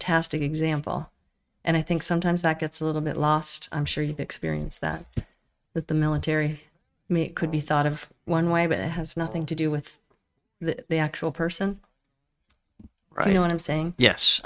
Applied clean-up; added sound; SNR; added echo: neural mask model RNNoise.